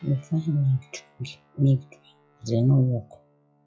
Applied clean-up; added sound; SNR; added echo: classical method log-MMSE.